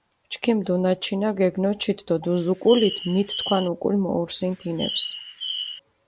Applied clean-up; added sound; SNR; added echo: none; Bird; 9 dB; none.